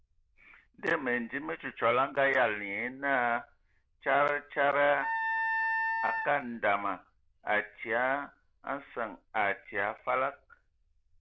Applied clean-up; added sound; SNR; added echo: neural diffusion model UNIVERSE++.